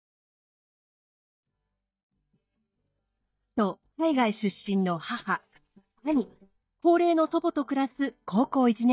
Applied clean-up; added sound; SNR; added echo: neural mask model DeepFilterNet 3.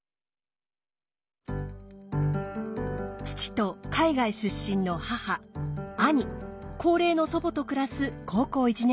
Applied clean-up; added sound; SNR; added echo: none; none; none; none.